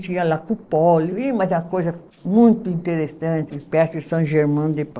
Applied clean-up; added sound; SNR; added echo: neural separator model SepFormer DNS4.